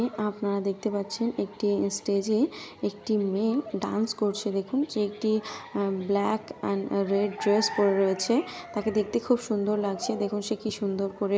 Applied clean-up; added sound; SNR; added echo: none; none; none; none.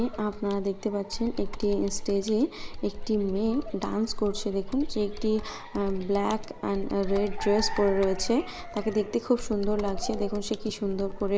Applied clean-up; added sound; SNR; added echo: none; Computer keyboard; 6 dB; none.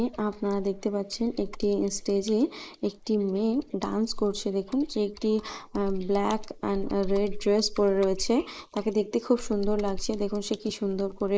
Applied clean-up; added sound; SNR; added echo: neural mask model Resemble Enhance denoiser.